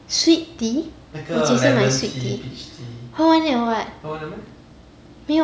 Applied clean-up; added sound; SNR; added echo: none; none; none; none.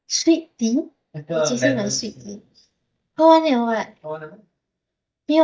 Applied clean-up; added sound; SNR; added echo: neural mask model DeepFilterNet 3.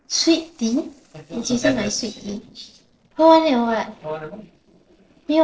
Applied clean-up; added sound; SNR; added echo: neural separator model SepFormer DNS4.